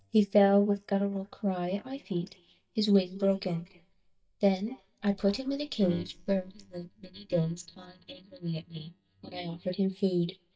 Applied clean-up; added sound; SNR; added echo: neural mask model DeepFilterNet 3.